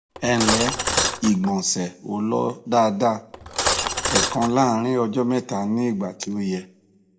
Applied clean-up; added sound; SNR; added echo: none; Cutlery, silverware; 1 dB; reverberation time 0.4 s.